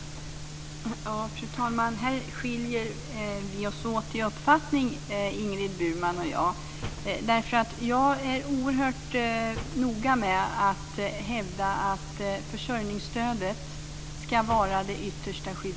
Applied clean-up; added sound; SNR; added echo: none; Slam; 13 dB; none.